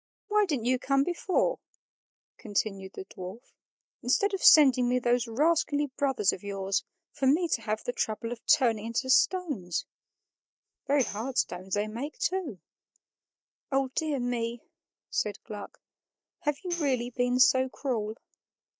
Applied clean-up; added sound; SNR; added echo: neural mask model DeepFilterNet 3.